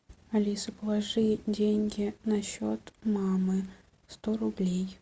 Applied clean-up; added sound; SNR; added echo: none; none; none; none.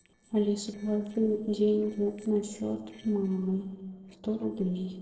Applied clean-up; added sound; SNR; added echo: neural separator model SepFormer DNS4.